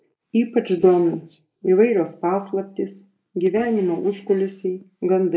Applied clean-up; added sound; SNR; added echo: neural mask model Resemble Enhance denoiser.